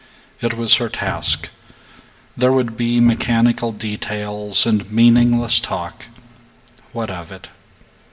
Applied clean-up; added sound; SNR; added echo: none; Cupboard open or close; 10 dB; reverberation time 0.5 s.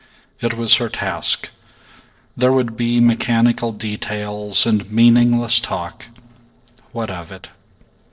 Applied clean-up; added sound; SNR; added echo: neural separator model SepFormer DNS4.